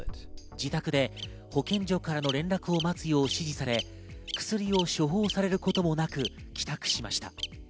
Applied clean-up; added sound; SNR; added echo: none; Bird vocalization, bird call, bird song; 11 dB; none.